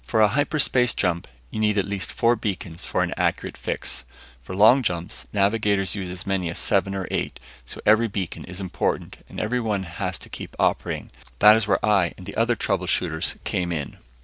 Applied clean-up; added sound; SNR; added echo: none; none; none; none.